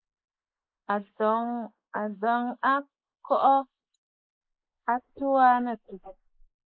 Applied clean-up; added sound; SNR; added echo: neural mask model Resemble Enhance denoiser.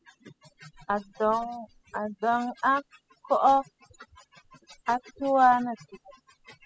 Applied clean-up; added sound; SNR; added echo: classical method spectral subtraction.